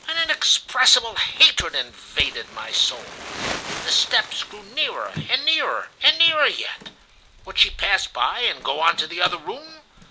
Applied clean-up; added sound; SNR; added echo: none; Crumpling, crinkling + Hammer; 15 dB; none.